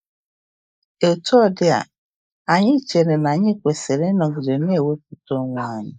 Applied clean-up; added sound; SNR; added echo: neural mask model Resemble Enhance denoiser.